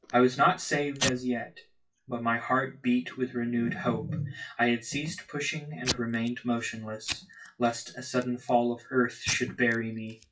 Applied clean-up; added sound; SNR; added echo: classical method WPE with log-MMSE.